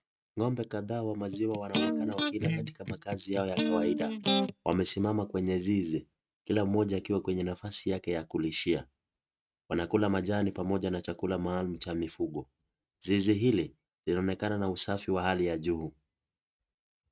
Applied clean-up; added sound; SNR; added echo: neural mask model RNNoise.